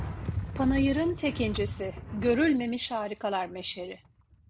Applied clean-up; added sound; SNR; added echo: none; Car; 8 dB; none.